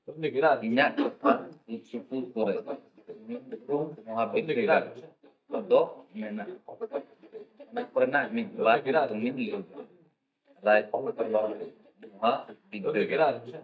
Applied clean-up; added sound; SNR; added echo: neural mask model DeepFilterNet 3.